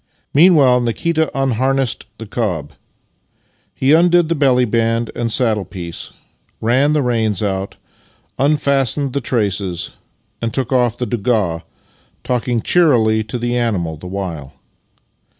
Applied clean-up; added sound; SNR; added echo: none; none; none; none.